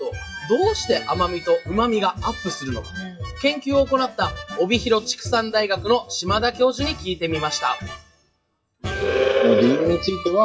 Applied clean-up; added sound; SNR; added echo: classical method WPE with log-MMSE.